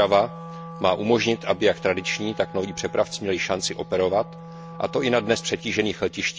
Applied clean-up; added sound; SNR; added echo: none; Wind instrument, woodwind instrument; 16 dB; none.